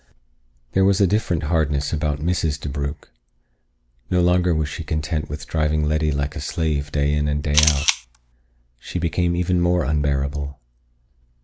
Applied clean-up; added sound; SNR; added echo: none; Camera; 3 dB; none.